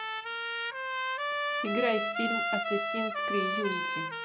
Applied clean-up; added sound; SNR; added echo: none; Trumpet; -2 dB; none.